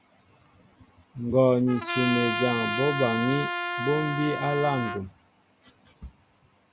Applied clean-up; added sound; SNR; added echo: none; Trumpet; 3 dB; none.